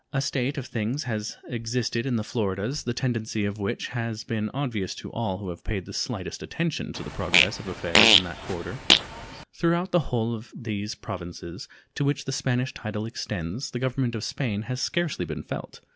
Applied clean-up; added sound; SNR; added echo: none; Fart; -5 dB; none.